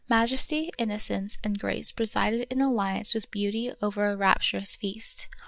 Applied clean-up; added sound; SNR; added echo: neural mask model DeepFilterNet 3.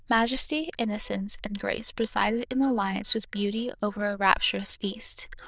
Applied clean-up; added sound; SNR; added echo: neural diffusion model UNIVERSE++.